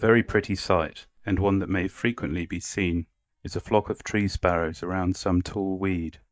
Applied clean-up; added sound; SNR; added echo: neural mask model DeepFilterNet 3.